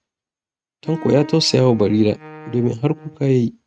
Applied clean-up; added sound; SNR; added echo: neural mask model RNNoise.